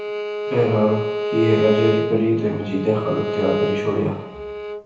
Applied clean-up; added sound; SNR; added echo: none; Bowed string instrument; 4 dB; reverberation time 0.9 s.